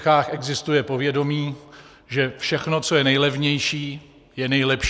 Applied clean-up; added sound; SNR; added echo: none; none; none; none.